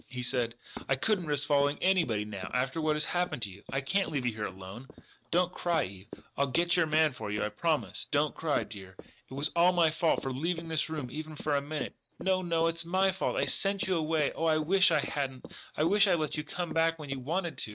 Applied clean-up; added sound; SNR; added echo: neural mask model RNNoise.